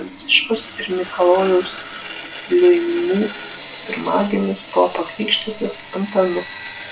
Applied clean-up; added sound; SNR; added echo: none; Sawing; 13 dB; none.